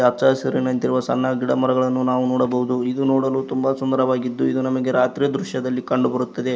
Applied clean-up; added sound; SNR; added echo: none; none; none; none.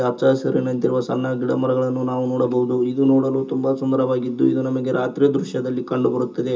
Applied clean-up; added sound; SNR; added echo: none; none; none; reverberation time 0.2 s.